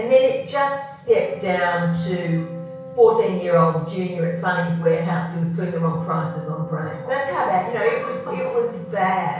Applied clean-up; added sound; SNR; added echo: none; Wind instrument, woodwind instrument; 17 dB; reverberation time 0.6 s.